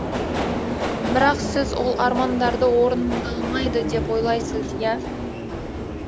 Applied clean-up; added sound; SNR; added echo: none; Subway, metro, underground; 2 dB; none.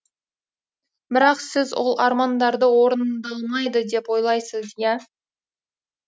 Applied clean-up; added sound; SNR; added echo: none; none; none; none.